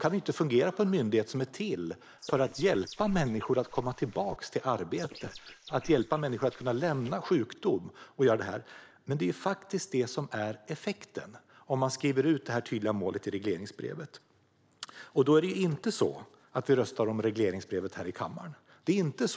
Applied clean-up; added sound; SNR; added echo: neural mask model Resemble Enhance denoiser.